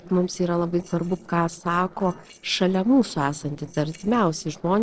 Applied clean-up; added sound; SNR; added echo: neural separator model SepFormer DNS4.